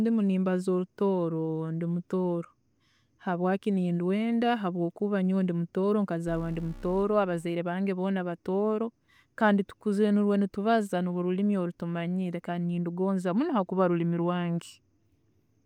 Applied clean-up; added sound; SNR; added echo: none; Alarm; 17 dB; none.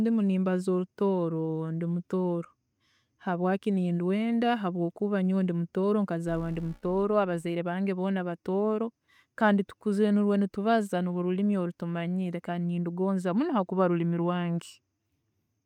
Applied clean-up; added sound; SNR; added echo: neural mask model RNNoise.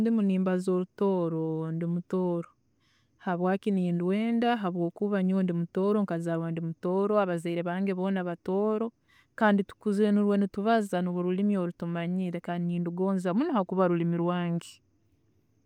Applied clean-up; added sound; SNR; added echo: none; none; none; none.